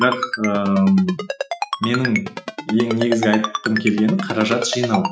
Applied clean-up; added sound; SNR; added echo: classical method Wiener filter.